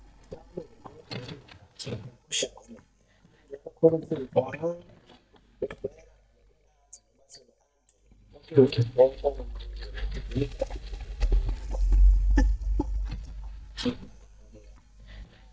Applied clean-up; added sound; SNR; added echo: neural mask model DeepFilterNet 3.